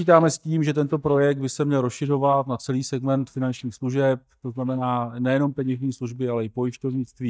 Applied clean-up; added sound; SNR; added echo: neural mask model DeepFilterNet 3.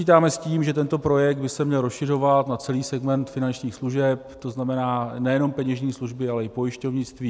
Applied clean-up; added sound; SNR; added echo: none; none; none; none.